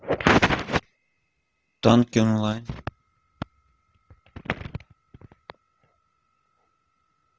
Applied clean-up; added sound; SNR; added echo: none; none; none; none.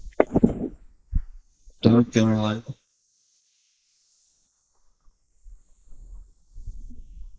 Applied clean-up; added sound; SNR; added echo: neural mask model Resemble Enhance denoiser.